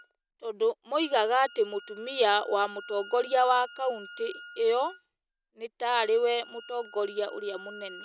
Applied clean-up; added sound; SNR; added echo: none; Wind instrument, woodwind instrument; 19 dB; none.